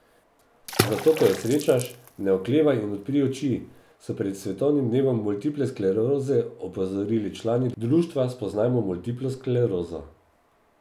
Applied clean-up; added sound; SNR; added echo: none; Water / Splash, splatter; 8 dB; none.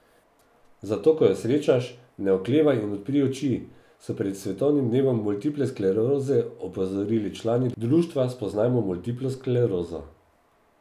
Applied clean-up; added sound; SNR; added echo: none; none; none; none.